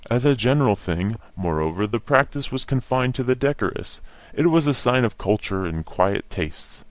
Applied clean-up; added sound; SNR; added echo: none; none; none; none.